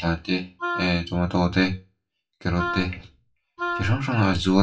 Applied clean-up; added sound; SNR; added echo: classical method WPE with log-MMSE.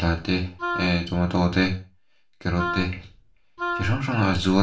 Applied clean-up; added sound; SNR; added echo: none; Wind instrument, woodwind instrument; 8 dB; reverberation time 0.3 s.